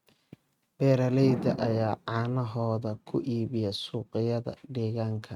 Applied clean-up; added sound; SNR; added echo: neural mask model RNNoise.